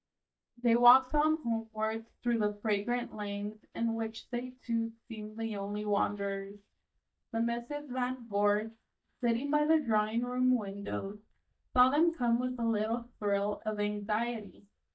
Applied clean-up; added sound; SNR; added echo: neural mask model DeepFilterNet 3.